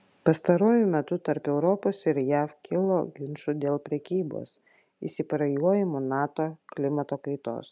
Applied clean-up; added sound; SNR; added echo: none; none; none; none.